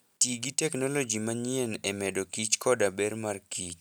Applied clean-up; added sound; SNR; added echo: none; none; none; none.